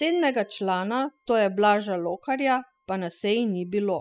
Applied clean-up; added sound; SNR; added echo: classical method spectral subtraction.